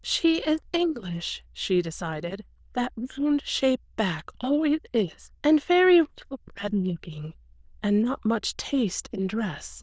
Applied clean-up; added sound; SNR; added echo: neural diffusion model UNIVERSE++.